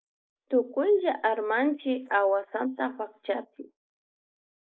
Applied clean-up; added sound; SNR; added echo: neural mask model Resemble Enhance denoiser.